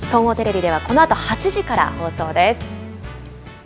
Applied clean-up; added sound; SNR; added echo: none; none; none; none.